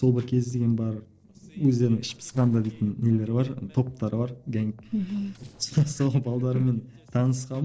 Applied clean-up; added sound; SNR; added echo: neural separator model SepFormer DNS4.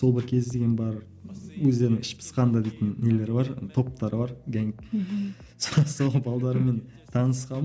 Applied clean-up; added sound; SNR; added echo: none; none; none; none.